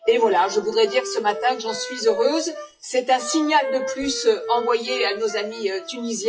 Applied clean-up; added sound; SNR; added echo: classical method WPE with log-MMSE.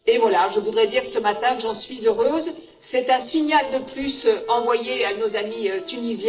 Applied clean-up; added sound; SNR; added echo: neural separator model SepFormer DNS4.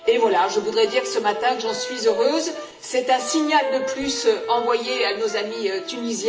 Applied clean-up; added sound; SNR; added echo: none; Wind instrument, woodwind instrument; 10 dB; reverberation time 0.4 s.